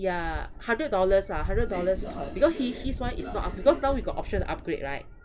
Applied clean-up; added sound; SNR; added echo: none; Train; 14 dB; none.